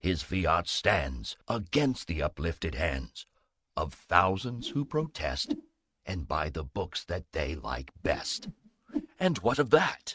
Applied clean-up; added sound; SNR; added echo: neural mask model RNNoise.